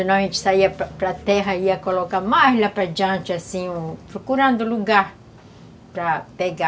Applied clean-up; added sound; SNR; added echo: none; none; none; none.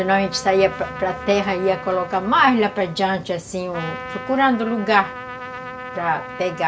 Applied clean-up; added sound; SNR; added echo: none; Trumpet; 13 dB; none.